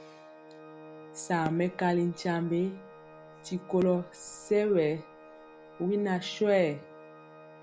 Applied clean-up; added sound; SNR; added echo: none; Organ + Fireworks; 17 dB; none.